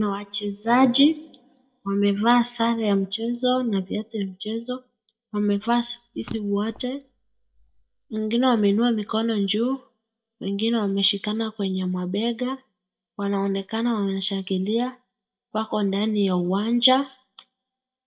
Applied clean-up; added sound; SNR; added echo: neural mask model DeepFilterNet 3.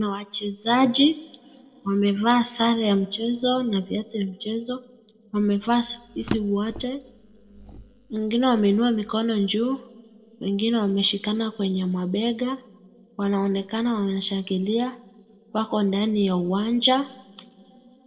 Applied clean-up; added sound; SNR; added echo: neural separator model SepFormer DNS4.